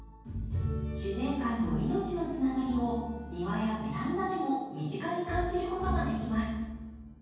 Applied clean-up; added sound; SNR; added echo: none; none; none; reverberation time 1.3 s.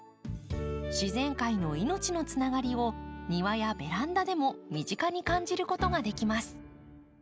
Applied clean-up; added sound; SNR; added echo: none; none; none; none.